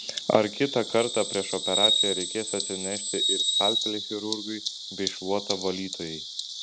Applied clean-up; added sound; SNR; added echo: none; Bird vocalization, bird call, bird song; 0 dB; none.